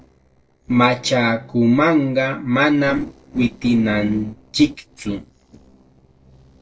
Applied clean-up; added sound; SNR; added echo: neural separator model SepFormer DNS4.